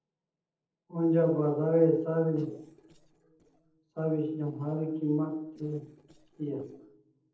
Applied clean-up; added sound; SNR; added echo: neural separator model SepFormer DNS4.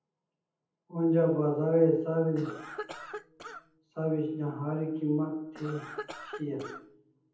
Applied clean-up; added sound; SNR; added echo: none; Cough; 12 dB; reverberation time 0.8 s.